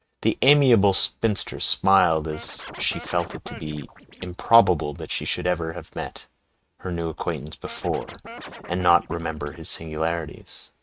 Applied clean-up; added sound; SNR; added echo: neural mask model RNNoise.